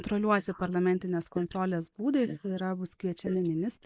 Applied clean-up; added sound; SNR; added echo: neural mask model Resemble Enhance denoiser.